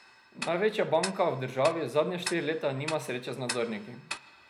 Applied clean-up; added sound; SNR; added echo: none; Tick-tock; 12 dB; none.